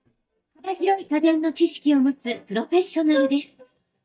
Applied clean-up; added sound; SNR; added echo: neural mask model DeepFilterNet 3.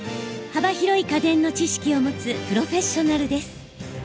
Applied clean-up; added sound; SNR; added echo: none; none; none; none.